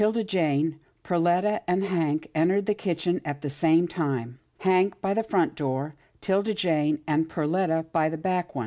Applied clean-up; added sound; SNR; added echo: none; none; none; none.